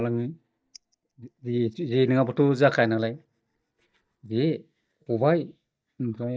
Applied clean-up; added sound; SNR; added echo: neural mask model DeepFilterNet 3.